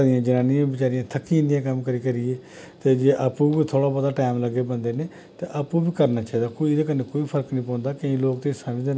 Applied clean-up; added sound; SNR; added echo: none; none; none; none.